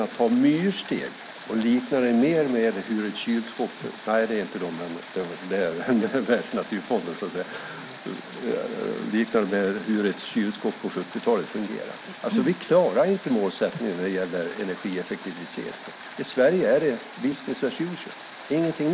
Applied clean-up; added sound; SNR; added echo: none; Water; 12 dB; none.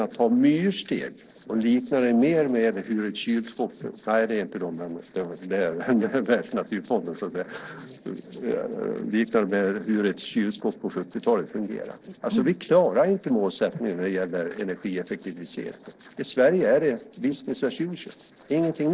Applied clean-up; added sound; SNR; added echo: neural separator model SepFormer DNS4.